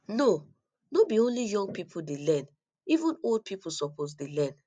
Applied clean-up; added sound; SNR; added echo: none; none; none; none.